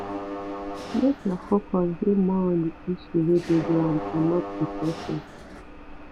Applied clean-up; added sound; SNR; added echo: none; Mechanisms; 10 dB; none.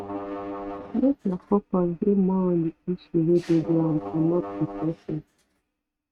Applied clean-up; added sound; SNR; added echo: neural mask model RNNoise.